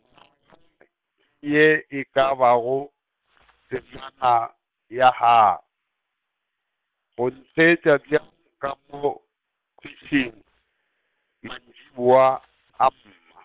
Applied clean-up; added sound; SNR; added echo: neural separator model SepFormer WHAM!.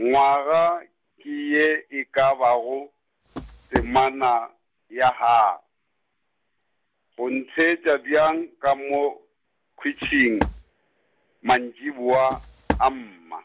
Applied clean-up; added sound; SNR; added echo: none; Walk, footsteps; 7 dB; none.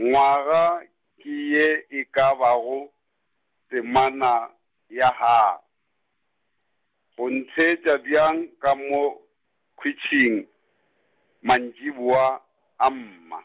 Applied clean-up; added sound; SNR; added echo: none; none; none; none.